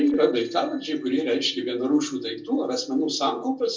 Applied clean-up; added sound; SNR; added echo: neural separator model SepFormer DNS4.